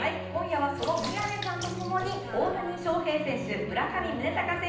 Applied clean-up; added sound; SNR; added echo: none; Sink (filling or washing) / Water / Splash, splatter; 13 dB; reverberation time 0.9 s.